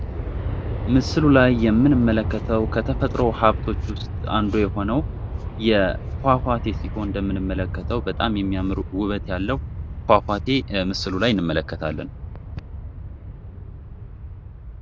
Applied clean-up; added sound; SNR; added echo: none; Aircraft; 6 dB; none.